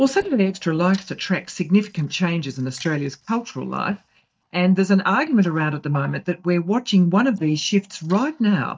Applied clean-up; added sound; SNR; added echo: neural mask model DeepFilterNet 3.